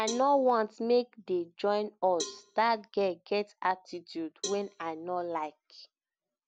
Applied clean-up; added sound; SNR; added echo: none; Cowbell; 16 dB; none.